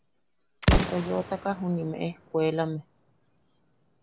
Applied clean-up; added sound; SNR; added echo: none; Explosion; 0 dB; none.